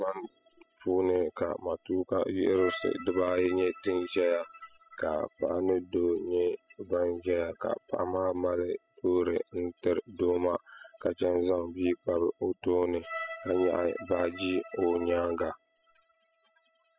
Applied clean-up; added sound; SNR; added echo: classical method spectral subtraction.